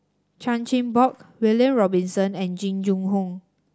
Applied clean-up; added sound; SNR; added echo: none; none; none; none.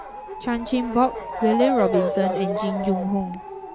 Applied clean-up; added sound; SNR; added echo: none; Motor vehicle (road) / Siren; 4 dB; none.